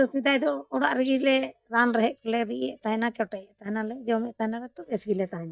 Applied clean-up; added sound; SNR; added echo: neural mask model DeepFilterNet 3.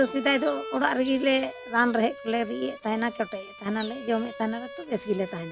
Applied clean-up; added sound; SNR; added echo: none; Bowed string instrument; 14 dB; none.